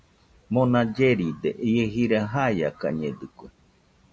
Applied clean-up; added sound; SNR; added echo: none; none; none; none.